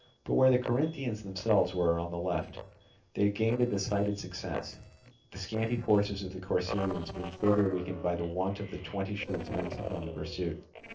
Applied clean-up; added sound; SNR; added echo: neural separator model SepFormer DNS4.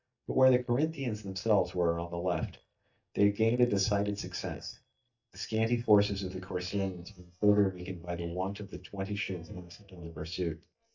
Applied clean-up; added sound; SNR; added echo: neural mask model DeepFilterNet 3.